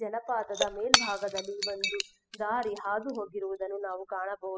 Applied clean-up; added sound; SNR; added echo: classical method spectral subtraction.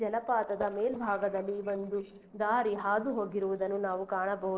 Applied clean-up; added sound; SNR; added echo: neural separator model SepFormer DNS4.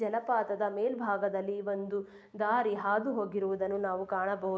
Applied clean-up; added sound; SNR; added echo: none; none; none; none.